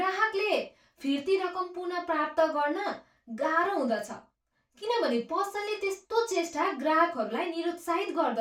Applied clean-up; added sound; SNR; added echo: none; none; none; reverberation time 0.2 s.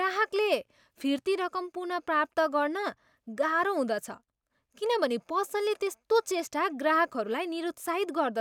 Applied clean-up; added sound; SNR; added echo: none; none; none; none.